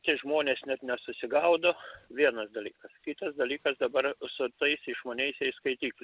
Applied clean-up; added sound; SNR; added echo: none; none; none; none.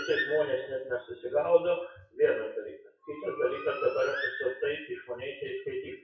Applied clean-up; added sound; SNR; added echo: classical method WPE with log-MMSE.